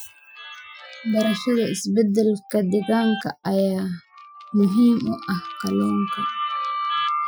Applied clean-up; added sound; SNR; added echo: classical method Wiener filter.